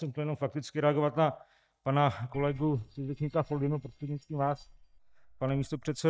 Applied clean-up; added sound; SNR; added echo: neural mask model DeepFilterNet 3.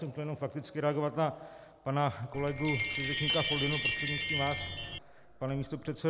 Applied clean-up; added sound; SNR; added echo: none; Chime; -3 dB; none.